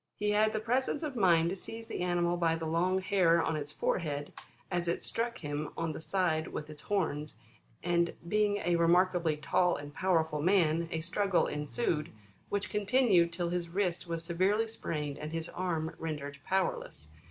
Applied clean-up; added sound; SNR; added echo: none; none; none; none.